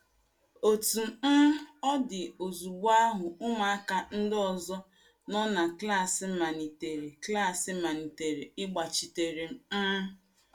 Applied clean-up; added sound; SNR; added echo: none; none; none; reverberation time 0.2 s.